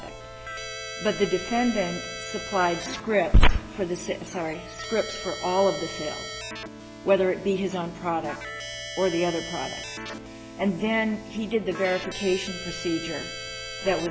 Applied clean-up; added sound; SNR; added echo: none; Keyboard (musical); 11 dB; none.